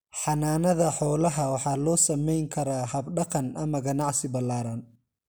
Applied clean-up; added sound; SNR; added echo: none; none; none; none.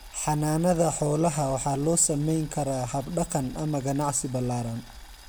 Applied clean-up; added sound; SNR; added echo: none; Boiling; 18 dB; none.